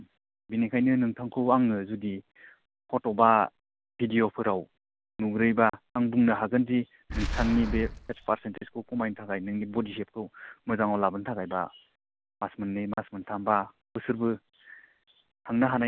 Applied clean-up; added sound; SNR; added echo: none; Boom; 7 dB; none.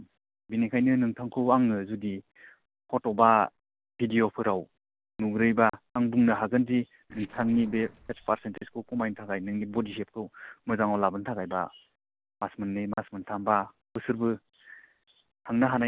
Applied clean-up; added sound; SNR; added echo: neural separator model SepFormer DNS4.